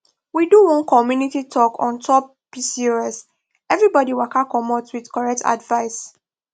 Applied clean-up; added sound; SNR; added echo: none; none; none; none.